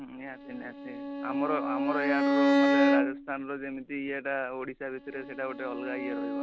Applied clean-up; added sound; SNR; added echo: none; Bowed string instrument; -5 dB; none.